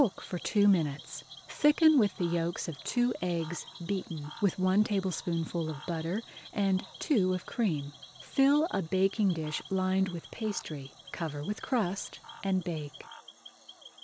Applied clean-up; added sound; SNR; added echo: none; Cricket / Frog; 20 dB; none.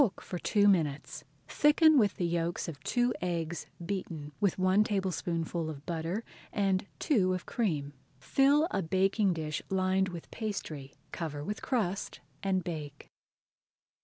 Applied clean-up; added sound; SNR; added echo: none; none; none; none.